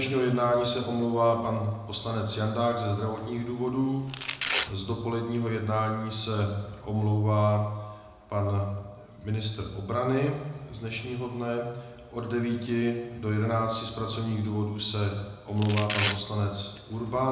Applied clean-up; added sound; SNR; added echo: none; Domestic sounds, home sounds; 5 dB; reverberation time 0.9 s.